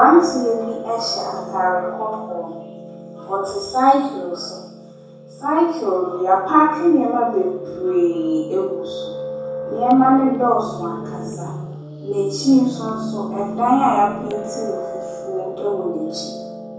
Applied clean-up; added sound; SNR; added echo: none; Piano; 11 dB; reverberation time 0.7 s.